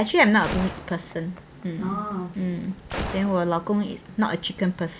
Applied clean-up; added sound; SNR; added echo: none; Gunshot, gunfire; 13 dB; none.